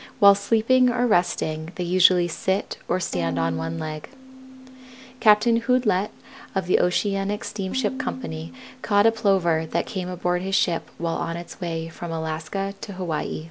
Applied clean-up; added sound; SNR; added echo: none; Bowed string instrument; 16 dB; none.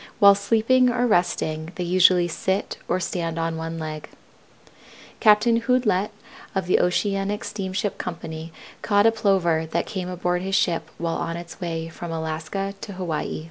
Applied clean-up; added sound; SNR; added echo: none; none; none; none.